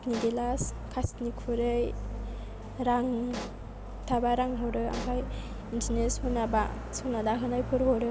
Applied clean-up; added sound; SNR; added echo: none; Explosion; 15 dB; none.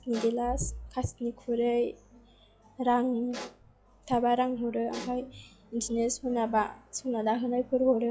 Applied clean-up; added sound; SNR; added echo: classical method log-MMSE.